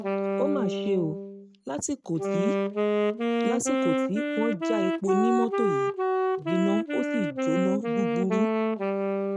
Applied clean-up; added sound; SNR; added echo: neural mask model RNNoise.